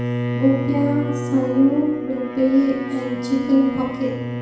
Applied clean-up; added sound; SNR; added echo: none; Bowed string instrument; 6 dB; reverberation time 0.9 s.